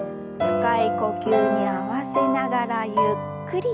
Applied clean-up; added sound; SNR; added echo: none; none; none; none.